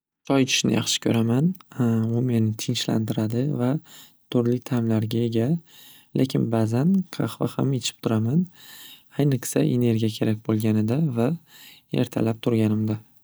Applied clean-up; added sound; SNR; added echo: none; none; none; none.